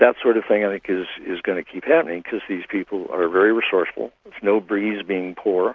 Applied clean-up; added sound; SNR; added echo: none; none; none; none.